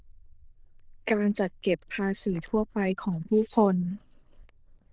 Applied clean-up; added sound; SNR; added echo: neural diffusion model UNIVERSE++.